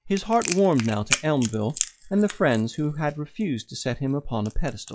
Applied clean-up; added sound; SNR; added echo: classical method log-MMSE.